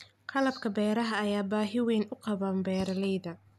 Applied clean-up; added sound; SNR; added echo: none; none; none; none.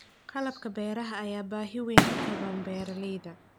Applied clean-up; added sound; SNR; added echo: none; Fireworks; -3 dB; none.